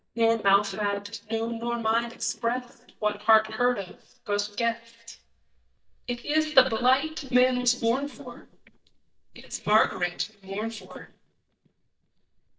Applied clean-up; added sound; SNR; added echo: neural mask model DeepFilterNet 3.